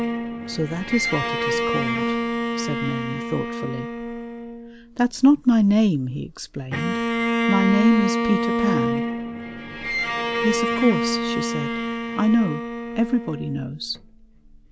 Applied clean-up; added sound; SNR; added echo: none; Bowed string instrument; 2 dB; none.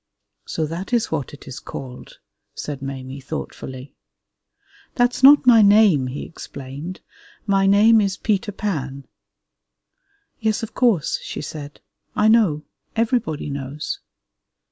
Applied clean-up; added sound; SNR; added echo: none; none; none; none.